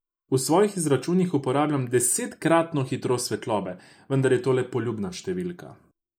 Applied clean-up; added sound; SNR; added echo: neural mask model Resemble Enhance denoiser.